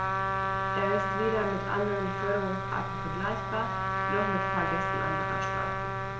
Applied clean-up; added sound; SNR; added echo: none; Trumpet; -1 dB; none.